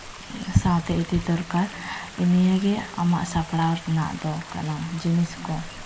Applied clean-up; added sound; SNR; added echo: none; Stream; 16 dB; reverberation time 1.4 s.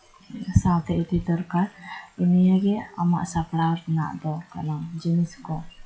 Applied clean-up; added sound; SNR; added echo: classical method WPE with log-MMSE.